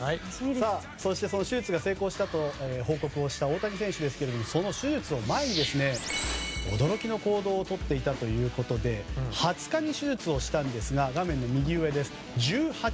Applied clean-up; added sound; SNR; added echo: none; Motor vehicle (road) / Engine; 20 dB; none.